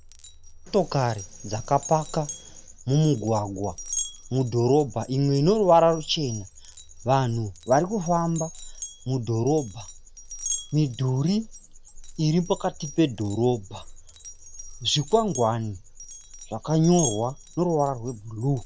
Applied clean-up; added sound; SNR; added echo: none; Glass; 14 dB; none.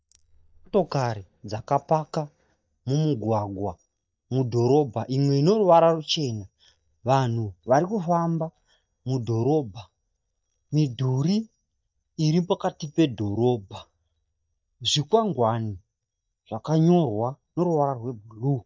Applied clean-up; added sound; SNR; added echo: neural mask model DeepFilterNet 3.